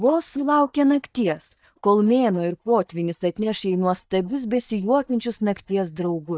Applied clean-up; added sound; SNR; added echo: neural mask model DeepFilterNet 3.